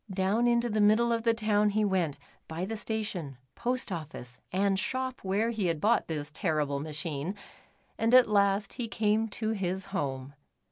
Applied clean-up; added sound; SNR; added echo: none; none; none; none.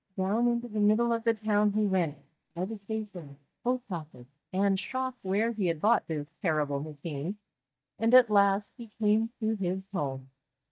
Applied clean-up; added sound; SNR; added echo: neural mask model DeepFilterNet 3.